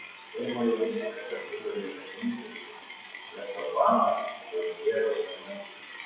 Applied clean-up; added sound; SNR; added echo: classical method WPE with log-MMSE.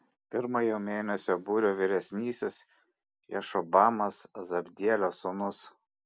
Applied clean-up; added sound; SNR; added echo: none; none; none; none.